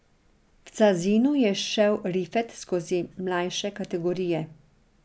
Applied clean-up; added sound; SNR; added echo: none; none; none; none.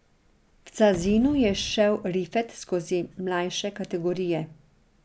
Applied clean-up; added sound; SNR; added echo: none; Gunshot, gunfire / Boom; 17 dB; none.